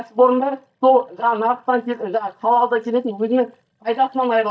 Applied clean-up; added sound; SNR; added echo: neural mask model DeepFilterNet 3.